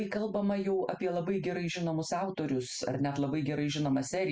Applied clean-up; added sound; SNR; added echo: none; none; none; none.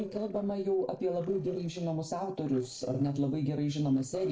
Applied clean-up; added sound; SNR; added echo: neural separator model SepFormer DNS4.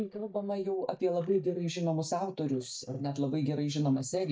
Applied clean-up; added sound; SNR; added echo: neural mask model DeepFilterNet 3.